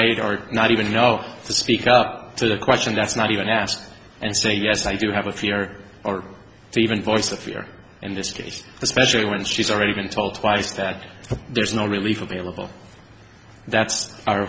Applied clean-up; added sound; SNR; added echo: none; none; none; none.